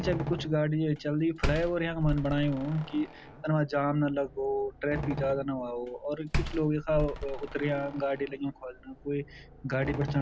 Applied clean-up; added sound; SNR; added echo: none; Slam; 7 dB; none.